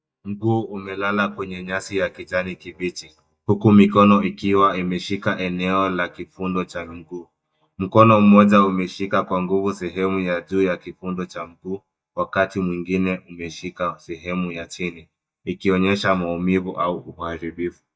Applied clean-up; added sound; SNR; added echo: neural mask model DeepFilterNet 3.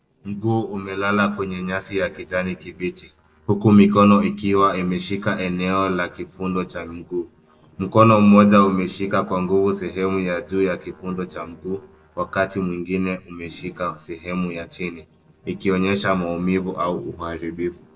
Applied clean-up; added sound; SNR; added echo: neural separator model SepFormer DNS4.